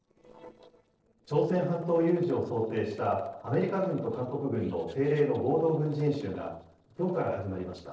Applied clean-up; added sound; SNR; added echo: neural separator model SepFormer DNS4.